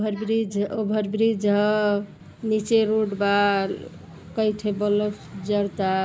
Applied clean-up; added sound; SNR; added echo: none; none; none; none.